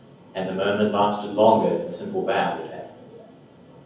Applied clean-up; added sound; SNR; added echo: none; none; none; reverberation time 0.7 s.